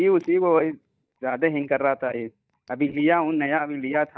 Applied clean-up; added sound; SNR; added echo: neural mask model DeepFilterNet 3.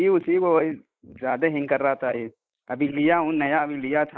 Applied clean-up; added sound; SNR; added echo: neural mask model Resemble Enhance denoiser.